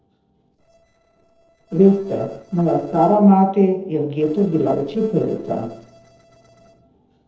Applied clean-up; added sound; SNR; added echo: neural separator model SepFormer DNS4.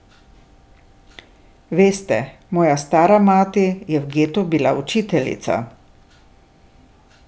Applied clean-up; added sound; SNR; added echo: none; none; none; none.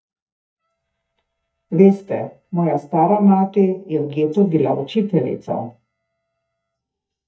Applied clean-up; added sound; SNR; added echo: neural mask model DeepFilterNet 3.